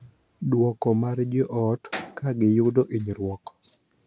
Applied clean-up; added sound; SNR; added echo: none; none; none; none.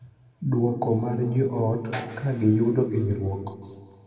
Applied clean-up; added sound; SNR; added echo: none; none; none; reverberation time 1.9 s.